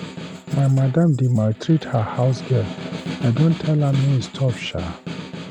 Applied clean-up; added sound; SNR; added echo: none; Snare drum; 12 dB; none.